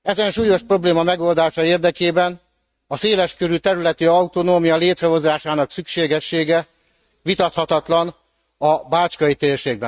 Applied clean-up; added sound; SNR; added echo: neural mask model RNNoise.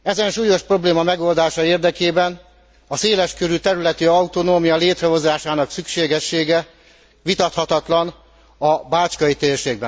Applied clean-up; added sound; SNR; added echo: none; none; none; none.